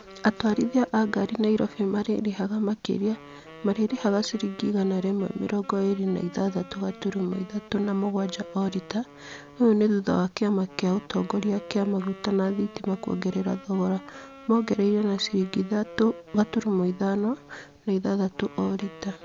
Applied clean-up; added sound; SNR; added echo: none; Wind instrument, woodwind instrument; 20 dB; none.